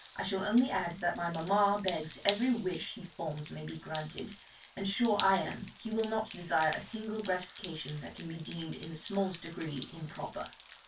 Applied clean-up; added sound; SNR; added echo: none; Drip; 6 dB; reverberation time 0.1 s.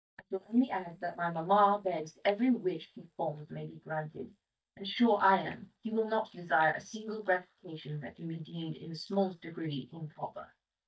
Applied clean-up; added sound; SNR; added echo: neural mask model DeepFilterNet 3.